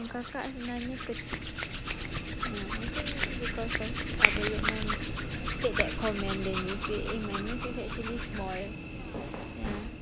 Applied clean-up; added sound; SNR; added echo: none; Hands; -4 dB; none.